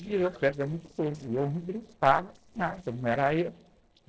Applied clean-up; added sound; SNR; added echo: neural separator model SepFormer DNS4.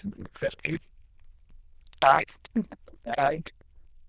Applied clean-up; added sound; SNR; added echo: neural diffusion model UNIVERSE++.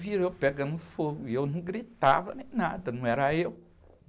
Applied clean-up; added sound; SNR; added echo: none; none; none; none.